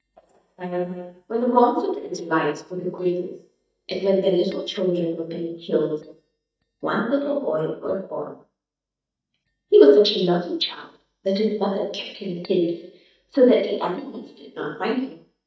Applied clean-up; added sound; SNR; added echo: neural mask model DeepFilterNet 3.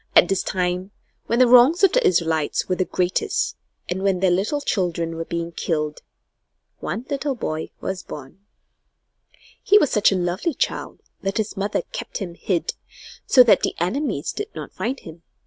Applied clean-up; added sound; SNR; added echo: none; none; none; none.